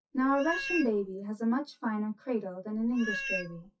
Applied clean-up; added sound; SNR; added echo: classical method WPE with log-MMSE.